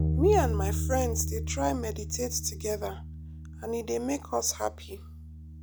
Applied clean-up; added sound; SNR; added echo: none; Bass guitar; 2 dB; none.